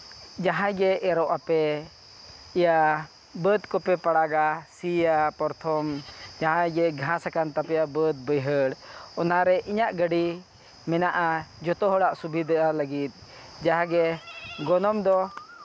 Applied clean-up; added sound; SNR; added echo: none; none; none; none.